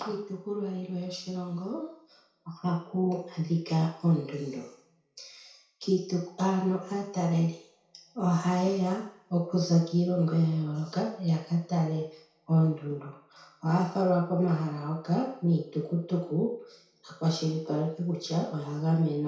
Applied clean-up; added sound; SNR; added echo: none; none; none; reverberation time 0.5 s.